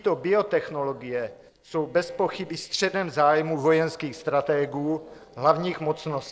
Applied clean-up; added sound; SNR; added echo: neural separator model SepFormer DNS4.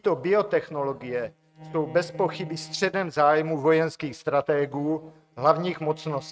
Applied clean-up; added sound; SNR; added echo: neural mask model RNNoise.